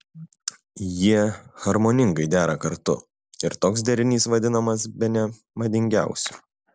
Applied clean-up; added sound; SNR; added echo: none; none; none; none.